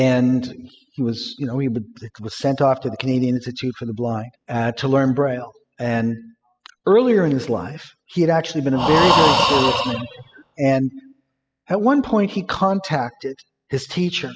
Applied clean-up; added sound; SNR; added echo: classical method spectral subtraction.